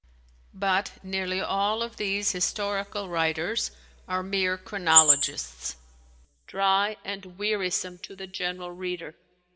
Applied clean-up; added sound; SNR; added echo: none; Chirp, tweet; -4 dB; reverberation time 0.4 s.